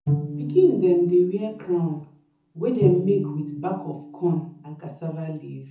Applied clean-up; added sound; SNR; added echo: none; Bowed string instrument; 7 dB; reverberation time 0.5 s.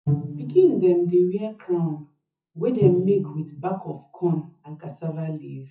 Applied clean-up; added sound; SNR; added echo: classical method WPE with log-MMSE.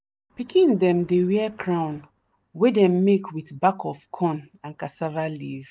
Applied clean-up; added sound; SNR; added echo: none; none; none; none.